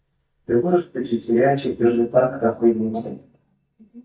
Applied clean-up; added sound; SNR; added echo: neural mask model DeepFilterNet 3.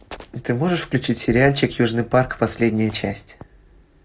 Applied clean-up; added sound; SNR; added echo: none; none; none; none.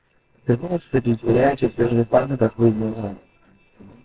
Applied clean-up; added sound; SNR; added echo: neural separator model SepFormer WHAMR!.